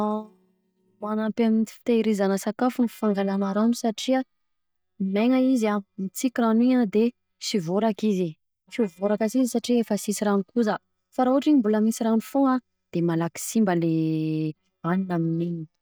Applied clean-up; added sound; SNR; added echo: neural mask model DeepFilterNet 3.